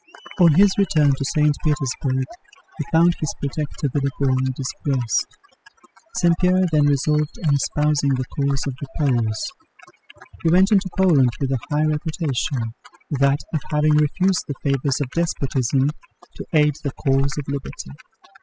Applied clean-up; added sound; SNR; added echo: classical method spectral subtraction.